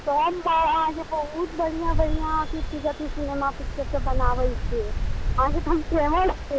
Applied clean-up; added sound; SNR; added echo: none; Stream; 1 dB; none.